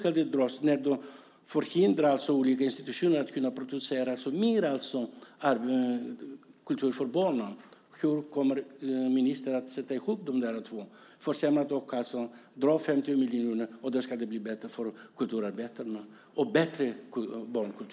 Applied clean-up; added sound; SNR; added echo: none; none; none; none.